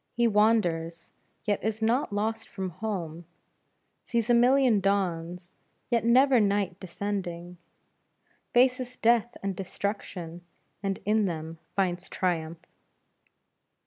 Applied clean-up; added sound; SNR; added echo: none; none; none; none.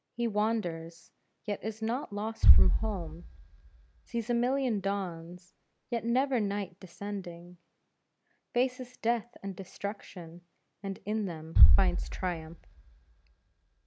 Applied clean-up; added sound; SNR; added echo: none; Bass drum; -5 dB; none.